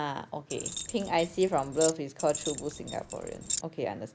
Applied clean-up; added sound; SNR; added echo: none; Keys jangling; 5 dB; none.